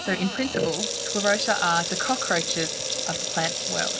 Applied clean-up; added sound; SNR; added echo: none; Sink (filling or washing) / Water tap, faucet; 2 dB; none.